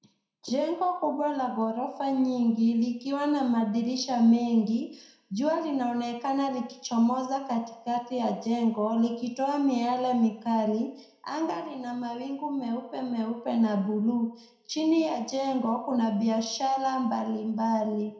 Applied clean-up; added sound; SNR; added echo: none; none; none; reverberation time 0.6 s.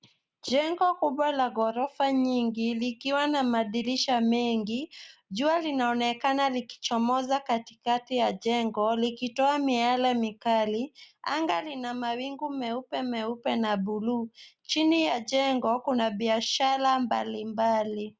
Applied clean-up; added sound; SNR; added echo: none; none; none; none.